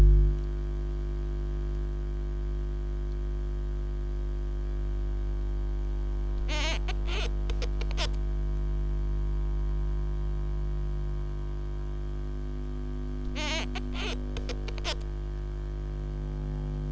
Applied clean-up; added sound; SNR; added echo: none; Squeak; 8 dB; none.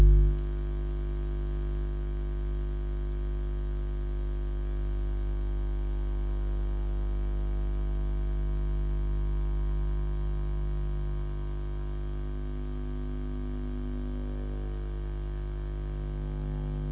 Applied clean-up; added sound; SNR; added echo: none; none; none; none.